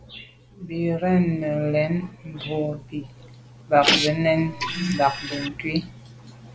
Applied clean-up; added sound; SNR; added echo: none; Printer; 1 dB; none.